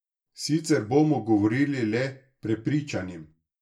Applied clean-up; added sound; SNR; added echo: none; none; none; reverberation time 0.2 s.